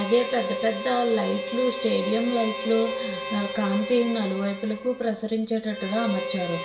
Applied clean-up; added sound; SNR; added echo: none; Harmonica; 6 dB; reverberation time 0.2 s.